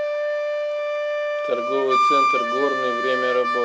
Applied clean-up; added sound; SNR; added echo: none; Wind instrument, woodwind instrument; -4 dB; reverberation time 0.6 s.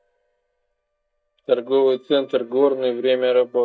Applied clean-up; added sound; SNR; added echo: neural mask model DeepFilterNet 3.